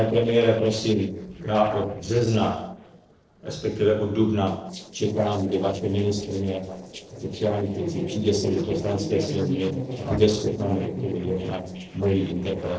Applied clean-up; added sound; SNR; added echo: neural separator model SepFormer DNS4.